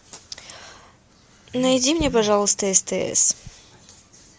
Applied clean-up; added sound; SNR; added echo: none; none; none; none.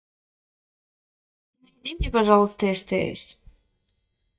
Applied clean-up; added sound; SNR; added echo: neural mask model DeepFilterNet 3.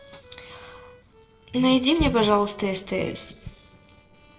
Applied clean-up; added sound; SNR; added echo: neural separator model SepFormer DNS4.